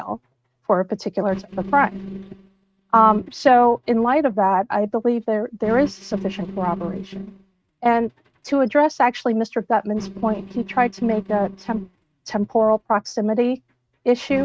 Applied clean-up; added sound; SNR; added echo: neural mask model RNNoise.